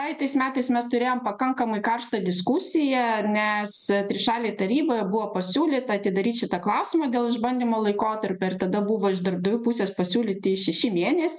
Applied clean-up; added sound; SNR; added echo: none; none; none; none.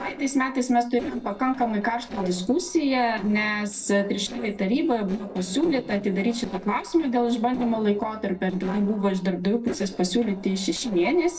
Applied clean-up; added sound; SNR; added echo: neural separator model SepFormer DNS4.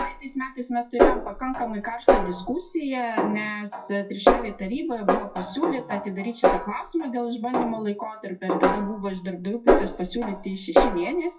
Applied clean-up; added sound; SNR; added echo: classical method WPE with log-MMSE.